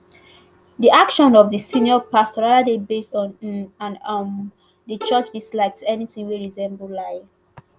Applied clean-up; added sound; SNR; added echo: none; Bowed string instrument; 12 dB; none.